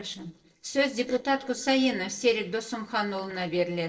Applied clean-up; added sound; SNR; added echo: neural separator model SepFormer DNS4.